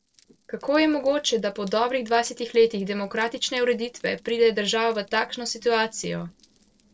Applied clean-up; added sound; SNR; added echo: neural separator model SepFormer DNS4.